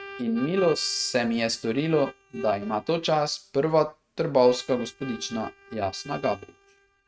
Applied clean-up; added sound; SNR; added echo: neural mask model RNNoise.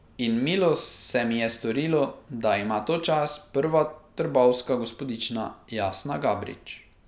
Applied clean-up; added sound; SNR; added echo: none; none; none; none.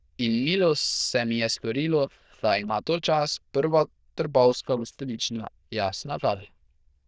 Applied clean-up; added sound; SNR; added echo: neural diffusion model UNIVERSE++.